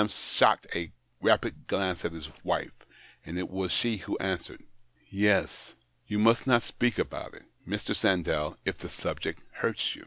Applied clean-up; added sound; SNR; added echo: none; none; none; none.